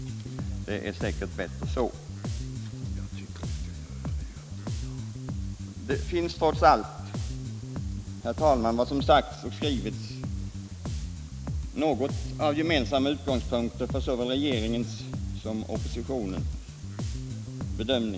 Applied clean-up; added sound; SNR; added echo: none; Bass guitar; 4 dB; none.